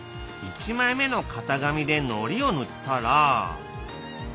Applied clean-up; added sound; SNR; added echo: none; none; none; none.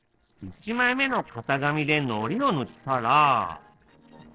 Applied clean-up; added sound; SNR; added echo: neural separator model SepFormer DNS4.